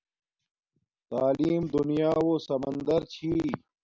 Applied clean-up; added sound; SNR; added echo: none; none; none; none.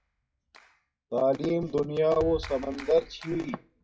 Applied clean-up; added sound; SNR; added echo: classical method WPE with log-MMSE.